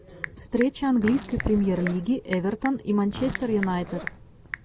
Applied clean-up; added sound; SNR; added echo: none; Telephone / Typing + Zipper (clothing); 12 dB; none.